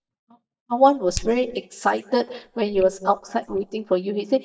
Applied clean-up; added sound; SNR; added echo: neural mask model DeepFilterNet 3.